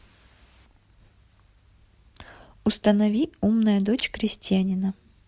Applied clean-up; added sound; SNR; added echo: none; none; none; none.